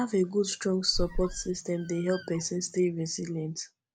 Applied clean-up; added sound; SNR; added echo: none; Squeak; 7 dB; none.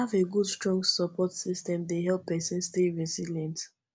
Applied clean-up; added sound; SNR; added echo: none; none; none; none.